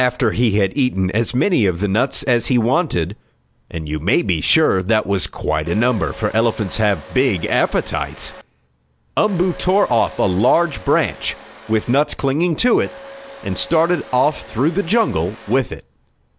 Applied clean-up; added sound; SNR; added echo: none; Domestic sounds, home sounds; 19 dB; none.